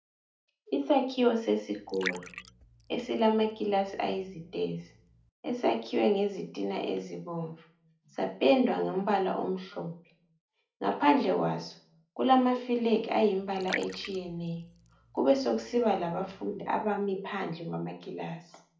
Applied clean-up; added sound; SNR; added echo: none; Liquid; 15 dB; reverberation time 0.4 s.